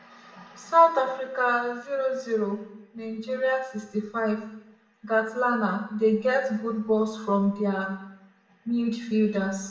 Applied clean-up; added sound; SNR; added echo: none; none; none; reverberation time 0.8 s.